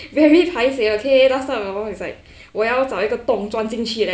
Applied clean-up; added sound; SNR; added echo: none; none; none; none.